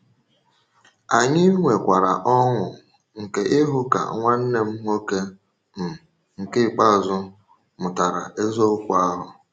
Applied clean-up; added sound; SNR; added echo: none; none; none; none.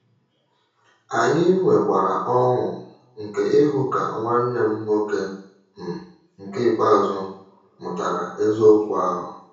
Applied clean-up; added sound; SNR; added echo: none; none; none; reverberation time 0.6 s.